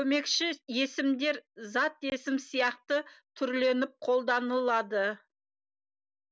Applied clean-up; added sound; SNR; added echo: none; none; none; none.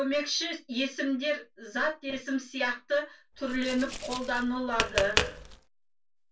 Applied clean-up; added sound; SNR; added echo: none; Tap; 2 dB; reverberation time 0.1 s.